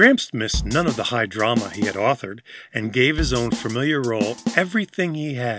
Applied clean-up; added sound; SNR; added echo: none; Drum / Drum kit; 8 dB; none.